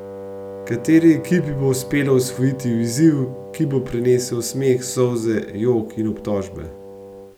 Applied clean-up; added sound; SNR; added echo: none; Wind instrument, woodwind instrument; 15 dB; none.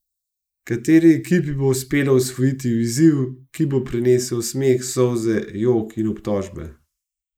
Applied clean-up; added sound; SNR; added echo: neural mask model Resemble Enhance denoiser.